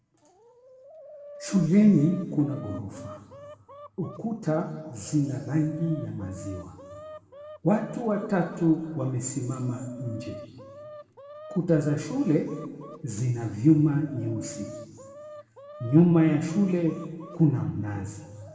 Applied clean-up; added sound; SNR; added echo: none; Chicken, rooster; 19 dB; reverberation time 1.7 s.